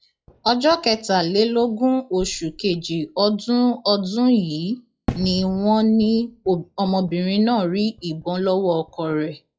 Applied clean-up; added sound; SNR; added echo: classical method log-MMSE.